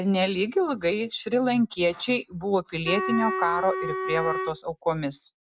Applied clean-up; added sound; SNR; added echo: none; Wind instrument, woodwind instrument; 5 dB; none.